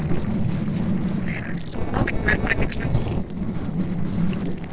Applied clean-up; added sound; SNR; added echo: neural separator model SepFormer DNS4.